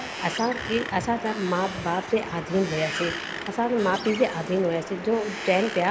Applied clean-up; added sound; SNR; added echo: none; Wind; 10 dB; none.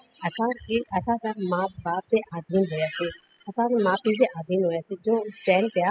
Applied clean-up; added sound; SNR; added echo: classical method spectral subtraction.